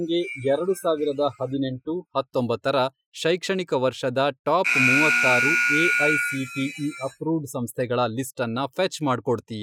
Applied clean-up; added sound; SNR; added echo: classical method Wiener filter.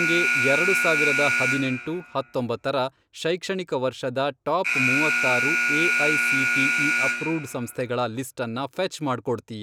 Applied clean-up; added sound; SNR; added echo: none; Alarm; -2 dB; none.